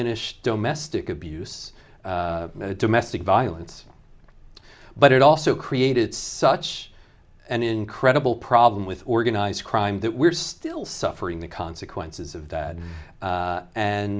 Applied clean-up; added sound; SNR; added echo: none; none; none; none.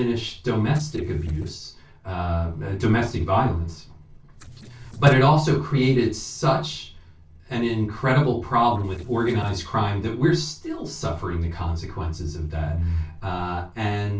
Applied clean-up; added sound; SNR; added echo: neural separator model SepFormer DNS4.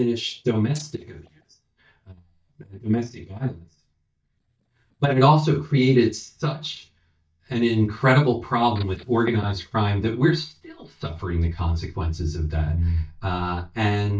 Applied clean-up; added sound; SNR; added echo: neural mask model DeepFilterNet 3.